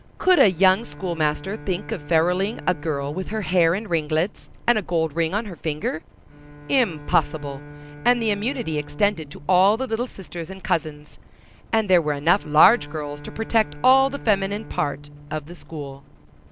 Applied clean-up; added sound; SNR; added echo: none; Bowed string instrument; 18 dB; none.